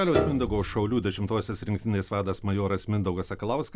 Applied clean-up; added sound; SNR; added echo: none; Piano; 7 dB; none.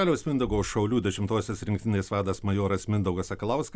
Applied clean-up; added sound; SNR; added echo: none; none; none; none.